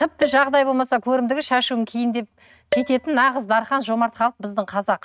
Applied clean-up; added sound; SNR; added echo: neural mask model RNNoise.